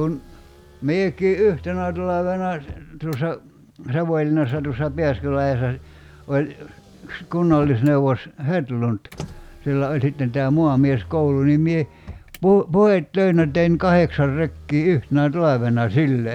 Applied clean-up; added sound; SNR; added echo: none; Motor vehicle (road); 20 dB; none.